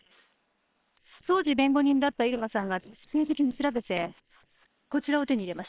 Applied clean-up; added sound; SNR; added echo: neural separator model SepFormer WHAM!.